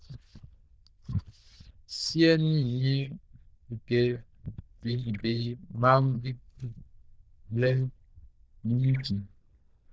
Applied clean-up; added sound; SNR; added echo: neural diffusion model UNIVERSE++.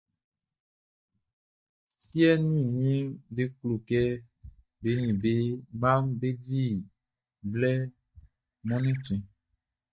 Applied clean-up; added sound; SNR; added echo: neural mask model DeepFilterNet 3.